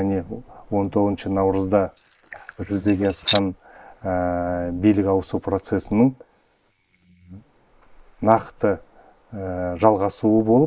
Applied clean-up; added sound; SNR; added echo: neural mask model Resemble Enhance denoiser.